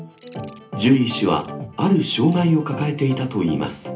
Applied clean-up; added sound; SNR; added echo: none; Insect; 12 dB; reverberation time 0.3 s.